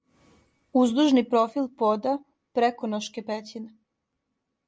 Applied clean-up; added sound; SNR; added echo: none; none; none; none.